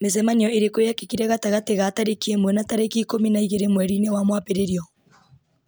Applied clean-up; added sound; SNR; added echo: none; none; none; none.